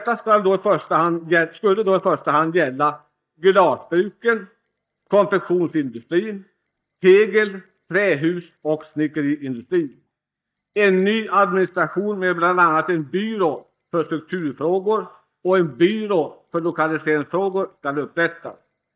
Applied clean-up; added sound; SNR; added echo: neural mask model DeepFilterNet 3.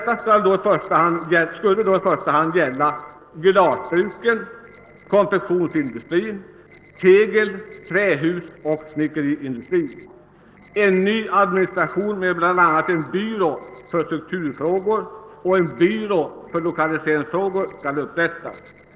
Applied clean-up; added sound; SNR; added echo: neural separator model SepFormer DNS4.